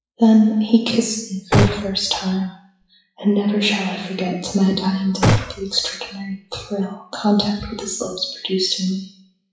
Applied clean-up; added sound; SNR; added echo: classical method WPE with log-MMSE.